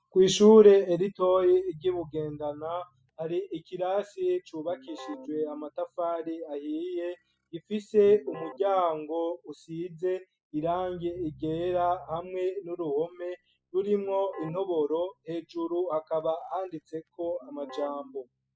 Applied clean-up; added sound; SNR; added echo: classical method spectral subtraction.